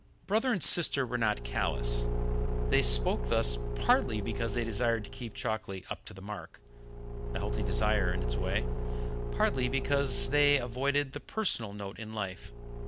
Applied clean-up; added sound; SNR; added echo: none; Engine / Car; 1 dB; none.